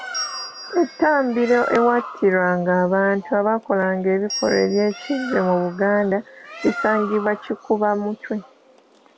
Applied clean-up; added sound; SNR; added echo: none; Bird + Bell; 13 dB; none.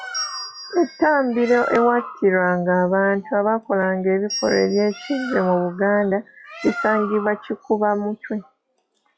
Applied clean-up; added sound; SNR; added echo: classical method log-MMSE.